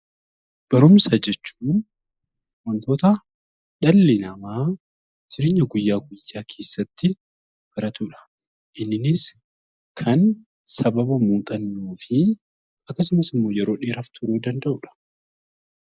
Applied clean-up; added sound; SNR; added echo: neural mask model Resemble Enhance denoiser.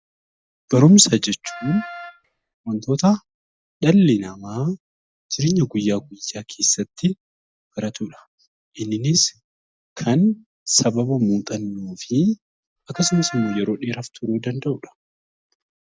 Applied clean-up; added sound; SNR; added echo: none; Wind instrument, woodwind instrument; 15 dB; none.